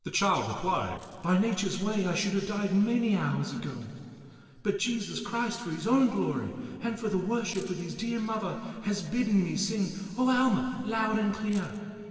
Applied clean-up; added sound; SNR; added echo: neural separator model SepFormer DNS4.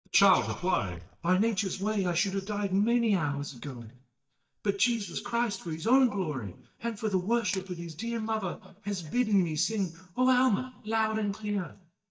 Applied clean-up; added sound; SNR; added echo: neural mask model DeepFilterNet 3.